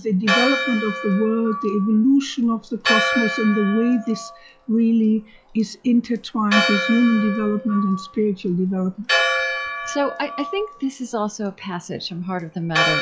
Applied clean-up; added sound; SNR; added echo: classical method log-MMSE.